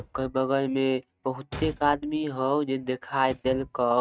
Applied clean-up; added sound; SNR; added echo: neural mask model RNNoise.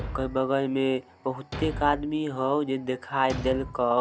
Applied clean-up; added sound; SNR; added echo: none; Thump, thud; 12 dB; none.